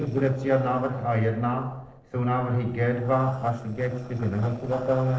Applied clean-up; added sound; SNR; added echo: neural separator model SepFormer DNS4.